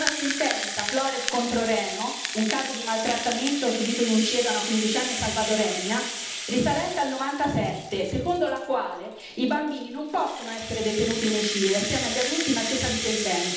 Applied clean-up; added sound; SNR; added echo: none; Rattle (instrument); 5 dB; reverberation time 0.8 s.